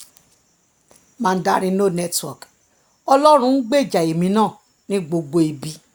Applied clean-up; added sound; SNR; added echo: none; none; none; none.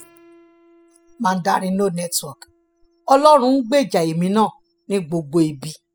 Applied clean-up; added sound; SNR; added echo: classical method spectral subtraction.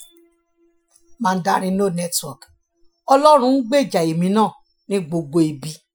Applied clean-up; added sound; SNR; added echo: classical method Wiener filter.